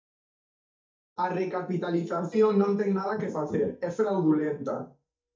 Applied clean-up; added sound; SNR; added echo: neural mask model DeepFilterNet 3.